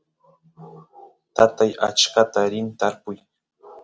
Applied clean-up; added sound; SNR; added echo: none; none; none; none.